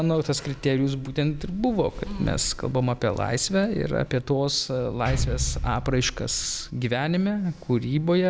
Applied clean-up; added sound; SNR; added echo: none; none; none; none.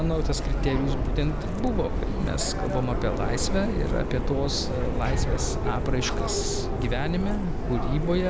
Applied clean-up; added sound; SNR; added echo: none; Subway, metro, underground; -2 dB; none.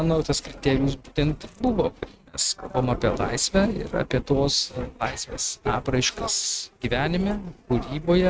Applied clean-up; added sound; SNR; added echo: neural mask model RNNoise.